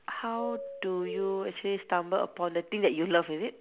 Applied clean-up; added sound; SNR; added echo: none; Doorbell; 12 dB; none.